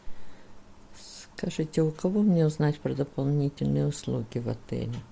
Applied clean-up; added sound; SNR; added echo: none; none; none; none.